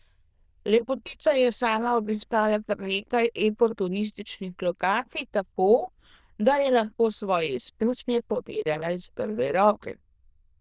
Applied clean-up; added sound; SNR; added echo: neural diffusion model UNIVERSE++.